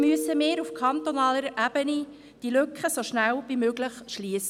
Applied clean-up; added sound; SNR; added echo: none; Keyboard (musical); 14 dB; none.